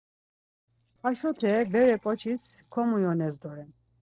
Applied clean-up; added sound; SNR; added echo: neural separator model SepFormer DNS4.